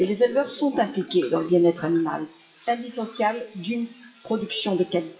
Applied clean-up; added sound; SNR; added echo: classical method WPE with log-MMSE.